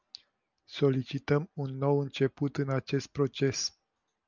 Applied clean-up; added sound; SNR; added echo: none; none; none; none.